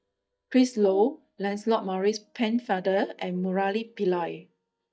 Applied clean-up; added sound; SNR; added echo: neural mask model DeepFilterNet 3.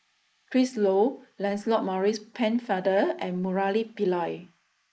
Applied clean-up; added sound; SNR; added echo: neural mask model Resemble Enhance denoiser.